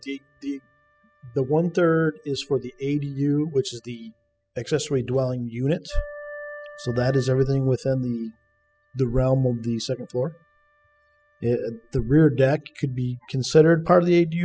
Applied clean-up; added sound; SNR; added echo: classical method spectral subtraction.